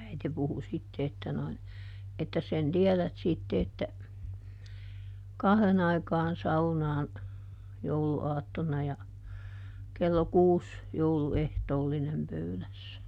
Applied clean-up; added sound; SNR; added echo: none; none; none; none.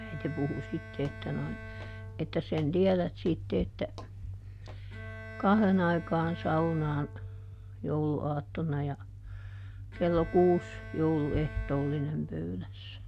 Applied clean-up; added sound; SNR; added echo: none; Bowed string instrument + Walk, footsteps; 18 dB; none.